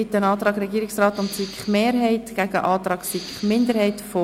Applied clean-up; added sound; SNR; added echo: none; Respiratory sounds; 18 dB; none.